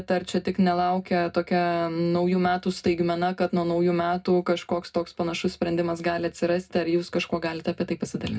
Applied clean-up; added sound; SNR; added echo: none; none; none; reverberation time 0.2 s.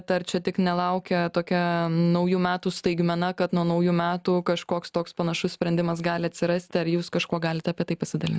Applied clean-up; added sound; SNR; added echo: none; none; none; none.